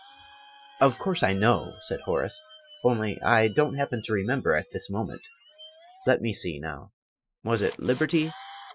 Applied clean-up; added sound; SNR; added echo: classical method Wiener filter.